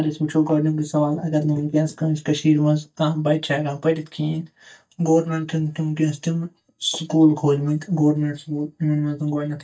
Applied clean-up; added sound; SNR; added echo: neural mask model DeepFilterNet 3.